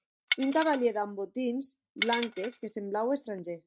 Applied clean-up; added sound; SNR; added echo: neural mask model RNNoise.